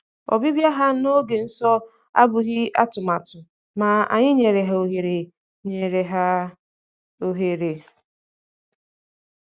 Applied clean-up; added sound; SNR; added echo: none; none; none; none.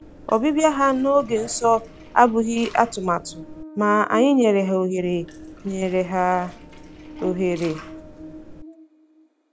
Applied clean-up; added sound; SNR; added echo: none; Buzz + Liquid; 17 dB; none.